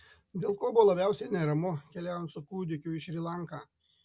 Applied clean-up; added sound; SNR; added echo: none; none; none; none.